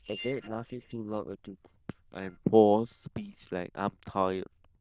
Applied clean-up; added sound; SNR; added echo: neural diffusion model UNIVERSE++.